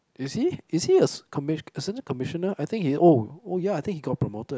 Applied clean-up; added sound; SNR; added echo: none; none; none; none.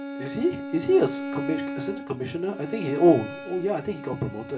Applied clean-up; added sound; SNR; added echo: none; Bowed string instrument; 9 dB; reverberation time 0.2 s.